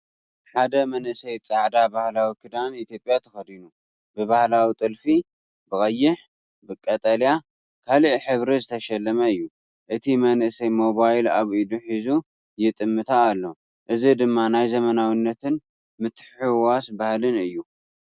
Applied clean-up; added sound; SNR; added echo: none; none; none; none.